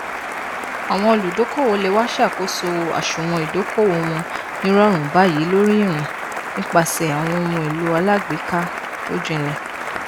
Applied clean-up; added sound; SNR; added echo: none; Applause; 7 dB; none.